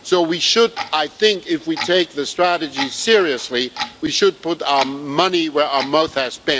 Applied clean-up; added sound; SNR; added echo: none; Clock; 14 dB; none.